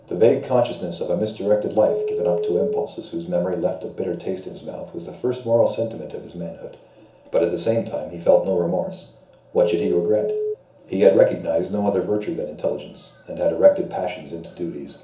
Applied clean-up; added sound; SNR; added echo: none; Telephone; 1 dB; reverberation time 0.7 s.